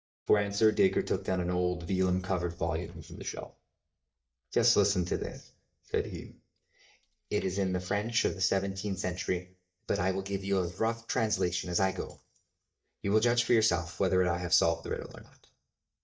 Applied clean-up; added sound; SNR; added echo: neural mask model DeepFilterNet 3.